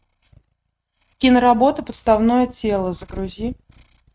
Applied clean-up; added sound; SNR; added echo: neural mask model RNNoise.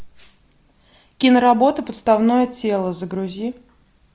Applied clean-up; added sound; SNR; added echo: none; none; none; none.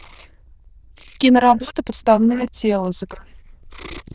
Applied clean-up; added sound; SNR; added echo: neural diffusion model UNIVERSE++.